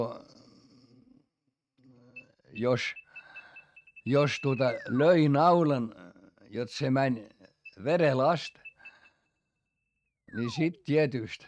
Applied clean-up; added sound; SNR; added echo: neural mask model RNNoise.